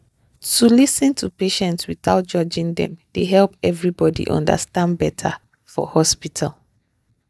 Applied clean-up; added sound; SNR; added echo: neural mask model DeepFilterNet 3.